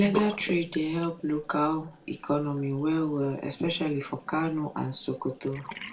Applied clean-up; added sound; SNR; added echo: neural separator model SepFormer DNS4.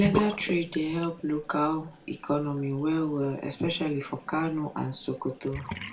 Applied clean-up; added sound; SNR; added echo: none; Bathtub (filling or washing) / Sink (filling or washing); 9 dB; reverberation time 0.3 s.